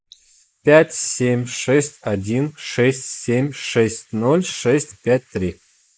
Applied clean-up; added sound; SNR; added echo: neural mask model Resemble Enhance denoiser.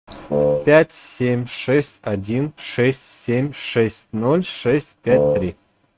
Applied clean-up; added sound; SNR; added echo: neural mask model RNNoise.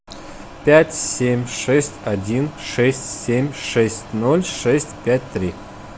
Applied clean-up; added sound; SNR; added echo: none; none; none; none.